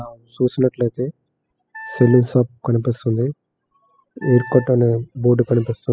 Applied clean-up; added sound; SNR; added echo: classical method spectral subtraction.